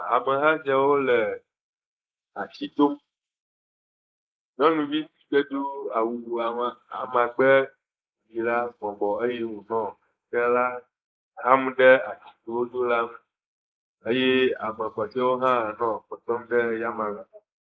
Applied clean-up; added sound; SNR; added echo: neural mask model Resemble Enhance denoiser.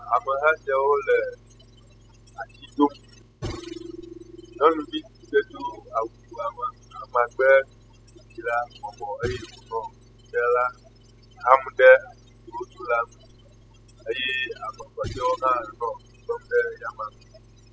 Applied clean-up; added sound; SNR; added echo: classical method spectral subtraction.